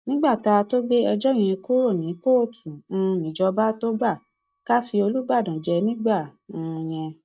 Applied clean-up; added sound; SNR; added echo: neural mask model DeepFilterNet 3.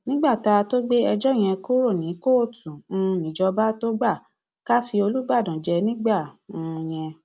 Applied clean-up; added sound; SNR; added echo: none; none; none; none.